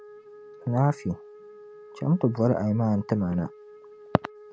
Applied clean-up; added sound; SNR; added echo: none; Wind instrument, woodwind instrument; 19 dB; none.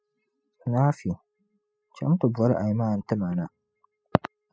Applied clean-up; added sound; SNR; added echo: classical method spectral subtraction.